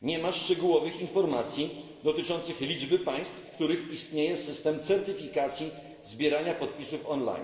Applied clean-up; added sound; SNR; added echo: none; none; none; reverberation time 1.9 s.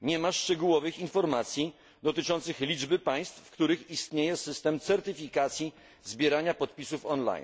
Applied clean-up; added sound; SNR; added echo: none; none; none; none.